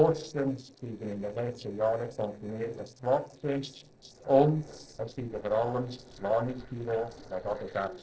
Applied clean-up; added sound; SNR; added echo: neural separator model SepFormer DNS4.